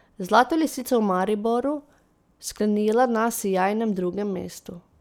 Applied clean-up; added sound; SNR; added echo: none; none; none; none.